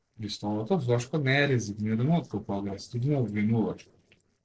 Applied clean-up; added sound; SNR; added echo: neural separator model SepFormer DNS4.